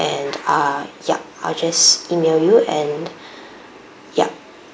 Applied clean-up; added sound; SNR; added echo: none; none; none; none.